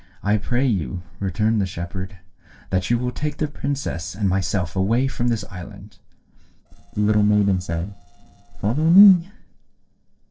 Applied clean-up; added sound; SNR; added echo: neural separator model SepFormer DNS4.